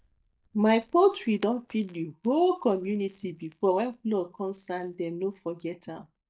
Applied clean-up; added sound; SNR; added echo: neural mask model DeepFilterNet 3.